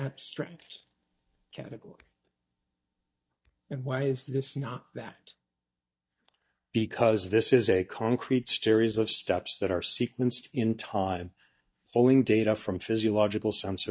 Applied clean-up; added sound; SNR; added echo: neural mask model DeepFilterNet 3.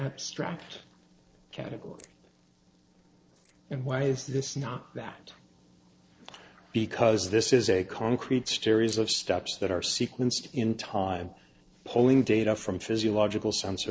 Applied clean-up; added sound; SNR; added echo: neural separator model SepFormer DNS4.